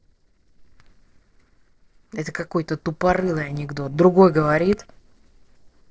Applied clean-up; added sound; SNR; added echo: neural separator model SepFormer DNS4.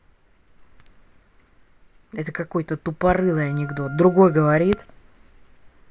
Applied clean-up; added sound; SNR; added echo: none; Wind instrument, woodwind instrument; 19 dB; none.